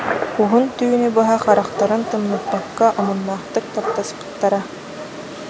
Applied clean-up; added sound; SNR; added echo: none; Gunshot, gunfire; 8 dB; none.